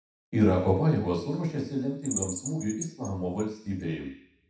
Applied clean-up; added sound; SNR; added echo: none; Bird vocalization, bird call, bird song; 11 dB; reverberation time 0.7 s.